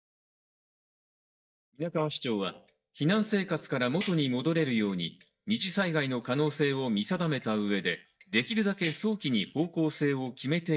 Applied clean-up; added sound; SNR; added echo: neural mask model DeepFilterNet 3.